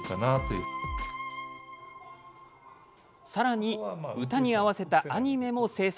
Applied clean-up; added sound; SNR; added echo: none; none; none; none.